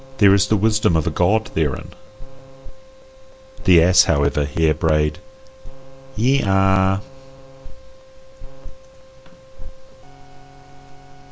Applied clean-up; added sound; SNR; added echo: none; none; none; none.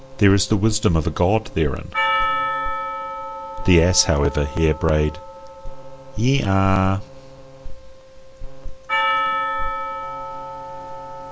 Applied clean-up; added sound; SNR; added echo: none; Percussion; 6 dB; none.